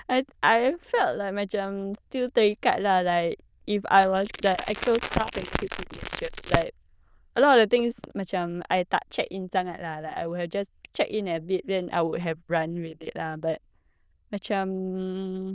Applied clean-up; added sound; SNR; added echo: neural diffusion model UNIVERSE++.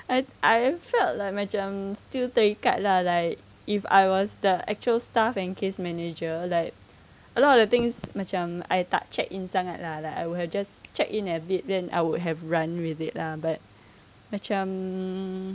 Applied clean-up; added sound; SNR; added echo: none; none; none; none.